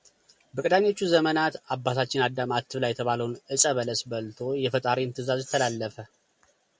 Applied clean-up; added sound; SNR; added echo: none; none; none; none.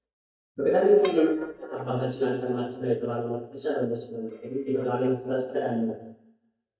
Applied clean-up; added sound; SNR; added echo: neural mask model DeepFilterNet 3.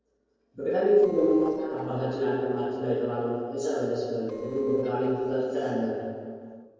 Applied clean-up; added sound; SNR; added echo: neural separator model SepFormer DNS4.